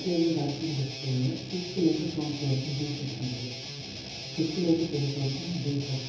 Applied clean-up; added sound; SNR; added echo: none; Guitar; 9 dB; reverberation time 2.2 s.